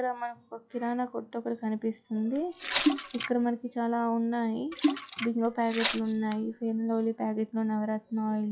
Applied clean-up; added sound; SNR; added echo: classical method log-MMSE.